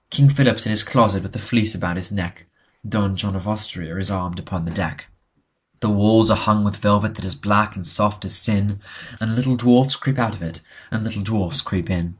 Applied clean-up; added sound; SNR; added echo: neural mask model Resemble Enhance denoiser.